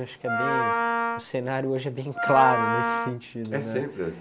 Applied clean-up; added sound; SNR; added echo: none; Wind instrument, woodwind instrument; 0 dB; none.